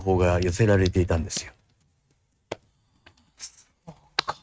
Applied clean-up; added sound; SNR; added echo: neural mask model RNNoise.